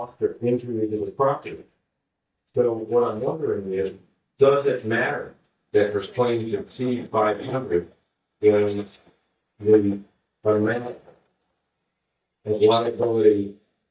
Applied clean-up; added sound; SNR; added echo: neural mask model DeepFilterNet 3.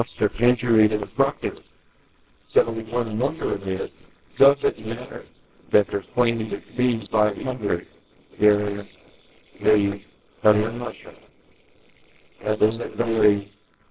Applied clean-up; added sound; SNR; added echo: neural separator model SepFormer WHAMR!.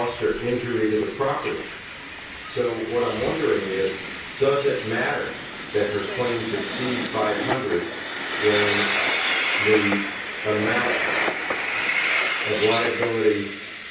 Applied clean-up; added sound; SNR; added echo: none; Train; 2 dB; reverberation time 0.6 s.